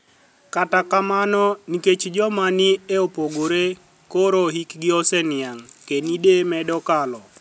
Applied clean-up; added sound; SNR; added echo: none; none; none; none.